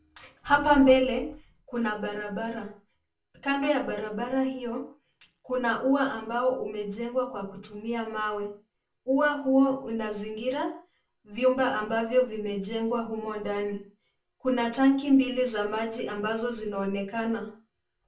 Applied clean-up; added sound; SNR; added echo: none; none; none; reverberation time 0.3 s.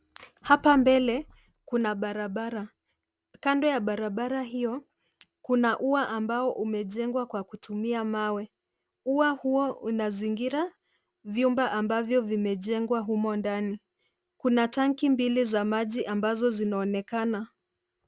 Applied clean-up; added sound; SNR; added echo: none; none; none; none.